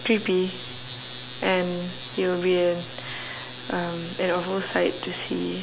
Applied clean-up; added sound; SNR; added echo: none; none; none; none.